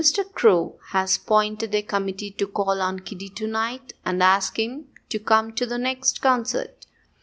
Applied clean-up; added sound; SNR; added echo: none; none; none; none.